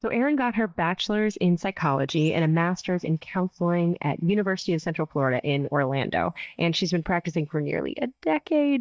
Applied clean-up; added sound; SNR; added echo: neural mask model DeepFilterNet 3.